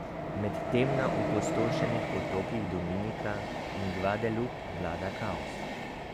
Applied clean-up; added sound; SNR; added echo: none; Train; 0 dB; none.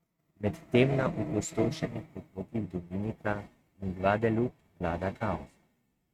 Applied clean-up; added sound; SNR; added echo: neural mask model RNNoise.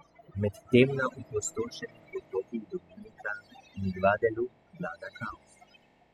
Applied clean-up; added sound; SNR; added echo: classical method spectral subtraction.